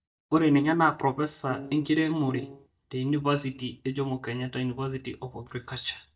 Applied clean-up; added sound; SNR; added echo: neural mask model DeepFilterNet 3.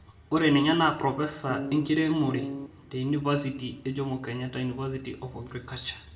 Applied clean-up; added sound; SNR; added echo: none; Piano; 5 dB; reverberation time 0.5 s.